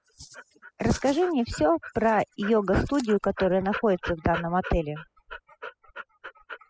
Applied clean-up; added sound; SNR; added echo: classical method spectral subtraction.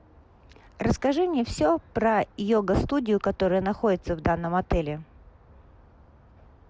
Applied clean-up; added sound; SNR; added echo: none; none; none; none.